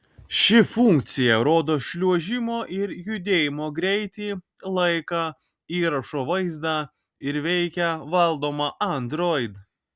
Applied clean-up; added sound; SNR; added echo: none; none; none; none.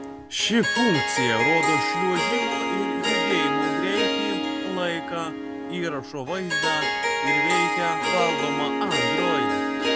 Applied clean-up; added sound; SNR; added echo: none; Harp; -4 dB; none.